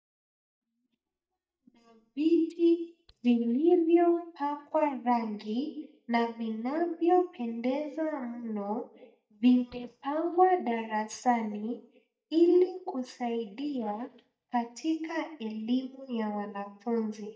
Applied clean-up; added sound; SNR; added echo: neural mask model DeepFilterNet 3.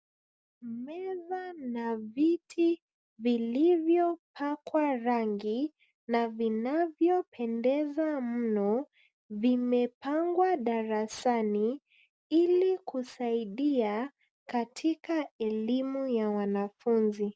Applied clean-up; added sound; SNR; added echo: none; none; none; none.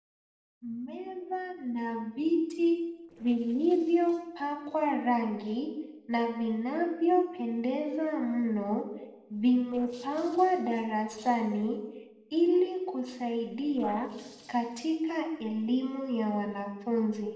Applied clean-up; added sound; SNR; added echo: neural separator model SepFormer DNS4.